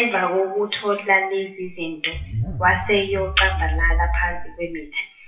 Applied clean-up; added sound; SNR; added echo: classical method WPE with log-MMSE.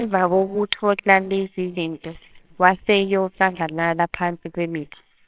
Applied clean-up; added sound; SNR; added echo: neural separator model SepFormer WHAMR!.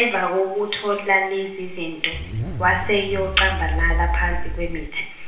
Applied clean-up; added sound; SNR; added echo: none; Zipper (clothing); 2 dB; reverberation time 0.7 s.